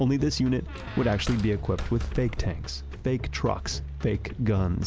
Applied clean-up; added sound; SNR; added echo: none; Squeak; 11 dB; none.